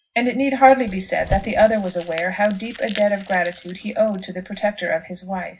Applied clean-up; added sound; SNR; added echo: none; Crumpling, crinkling / Crushing; 13 dB; reverberation time 0.4 s.